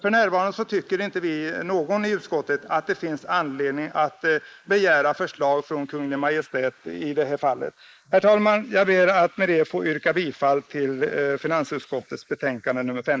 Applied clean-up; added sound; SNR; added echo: neural mask model Resemble Enhance denoiser.